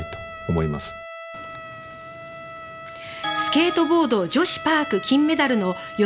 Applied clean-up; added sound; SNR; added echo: none; Trumpet; 14 dB; none.